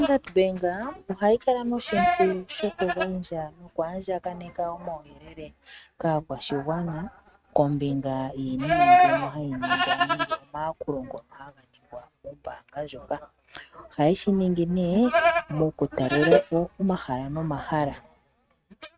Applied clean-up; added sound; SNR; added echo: neural mask model RNNoise.